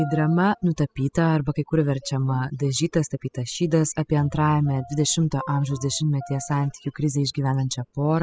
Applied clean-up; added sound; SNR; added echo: classical method spectral subtraction.